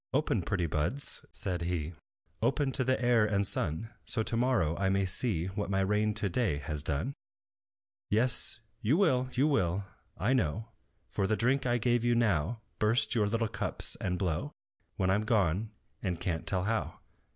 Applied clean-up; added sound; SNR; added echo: none; none; none; none.